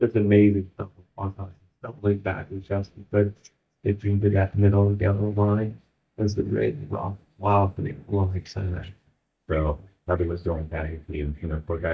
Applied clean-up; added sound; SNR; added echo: neural mask model DeepFilterNet 3.